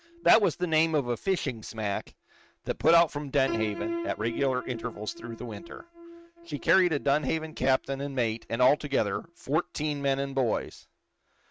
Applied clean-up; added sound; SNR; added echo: neural mask model RNNoise.